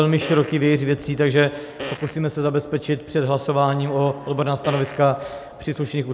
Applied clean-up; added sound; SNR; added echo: none; Fart; 16 dB; none.